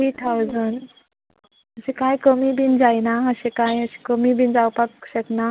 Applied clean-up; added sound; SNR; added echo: none; none; none; none.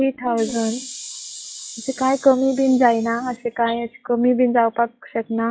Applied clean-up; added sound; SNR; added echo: classical method log-MMSE.